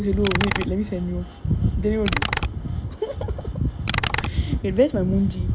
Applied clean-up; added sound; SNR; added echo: none; Computer keyboard; 8 dB; none.